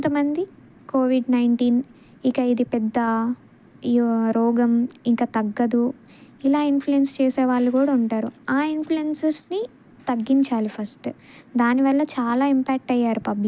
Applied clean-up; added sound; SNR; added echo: none; none; none; none.